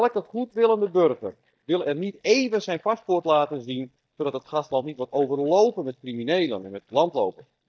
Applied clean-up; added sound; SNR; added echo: neural mask model DeepFilterNet 3.